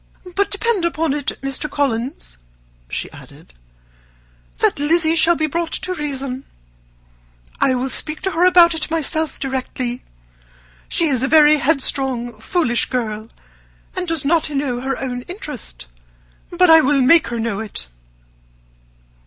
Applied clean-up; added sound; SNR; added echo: none; none; none; none.